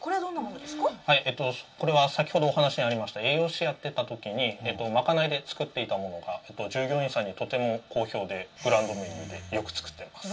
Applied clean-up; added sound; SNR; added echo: none; none; none; reverberation time 0.2 s.